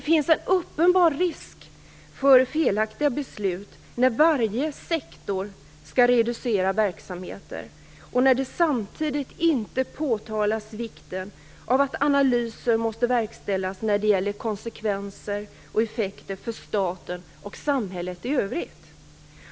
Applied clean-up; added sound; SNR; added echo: none; none; none; none.